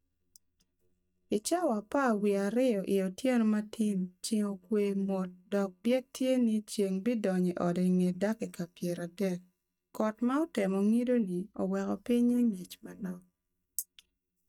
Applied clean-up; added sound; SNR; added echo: neural mask model DeepFilterNet 3.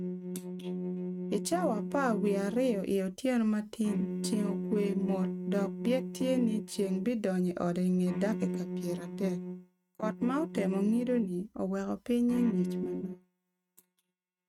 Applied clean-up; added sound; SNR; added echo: neural mask model RNNoise.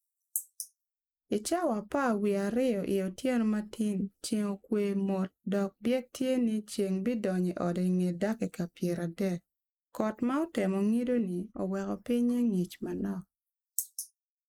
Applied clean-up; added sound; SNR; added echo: neural mask model Resemble Enhance denoiser.